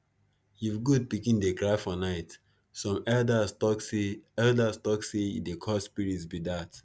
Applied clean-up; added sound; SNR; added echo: none; none; none; none.